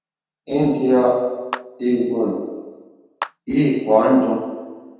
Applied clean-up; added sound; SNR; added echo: none; Clapping; 16 dB; reverberation time 1.1 s.